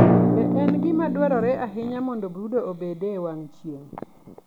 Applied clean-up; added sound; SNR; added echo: none; Drum; -2 dB; none.